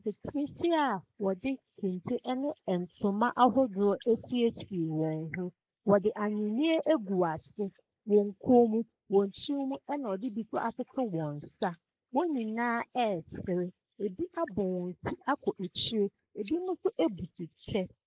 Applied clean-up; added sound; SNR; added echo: neural mask model Resemble Enhance denoiser.